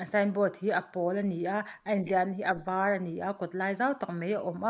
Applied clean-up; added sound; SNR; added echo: neural mask model Resemble Enhance denoiser.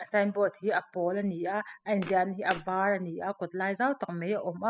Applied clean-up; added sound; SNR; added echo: classical method spectral subtraction.